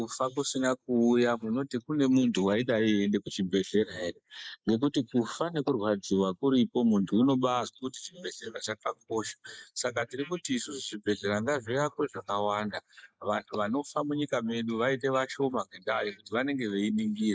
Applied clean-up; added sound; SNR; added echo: neural mask model Resemble Enhance denoiser.